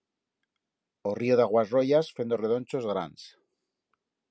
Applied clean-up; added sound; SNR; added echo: none; none; none; none.